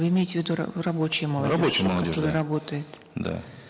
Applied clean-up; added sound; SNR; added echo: none; Knock / Wood; 19 dB; none.